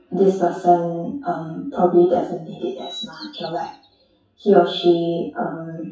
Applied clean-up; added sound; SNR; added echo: classical method WPE with log-MMSE.